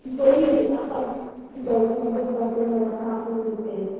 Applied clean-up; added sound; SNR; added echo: neural separator model SepFormer DNS4.